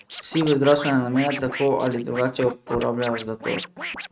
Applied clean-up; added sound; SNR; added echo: neural mask model RNNoise.